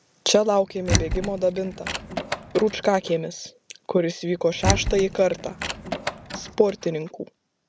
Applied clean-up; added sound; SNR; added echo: none; Door; 5 dB; none.